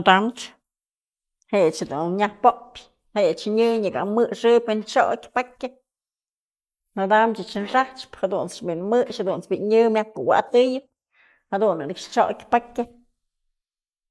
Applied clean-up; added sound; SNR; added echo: neural mask model Resemble Enhance denoiser.